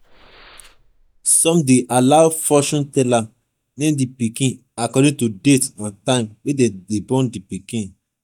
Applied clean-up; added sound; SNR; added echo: neural mask model DeepFilterNet 3.